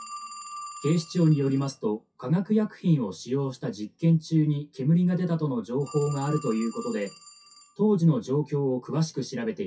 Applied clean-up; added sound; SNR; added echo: classical method WPE with log-MMSE.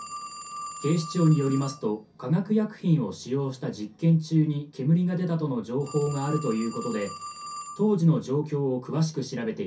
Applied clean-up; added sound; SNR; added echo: none; Telephone; 16 dB; reverberation time 0.3 s.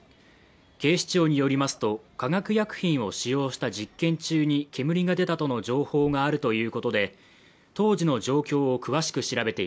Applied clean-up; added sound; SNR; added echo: none; none; none; none.